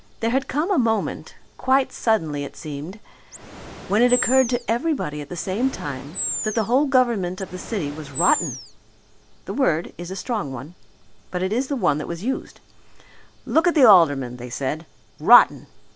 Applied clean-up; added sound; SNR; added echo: none; Animal; 9 dB; none.